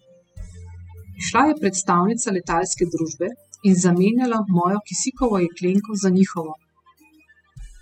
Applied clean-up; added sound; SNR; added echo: classical method spectral subtraction.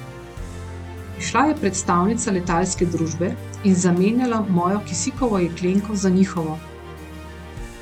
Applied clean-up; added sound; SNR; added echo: none; Musical instrument; 12 dB; none.